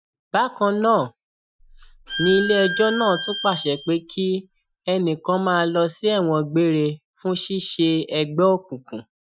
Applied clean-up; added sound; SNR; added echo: classical method Wiener filter.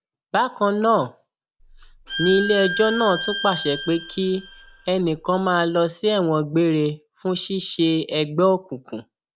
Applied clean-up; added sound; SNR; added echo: none; Bowed string instrument; 8 dB; none.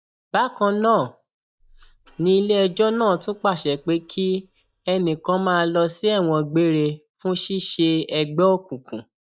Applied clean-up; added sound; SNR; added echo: neural mask model DeepFilterNet 3.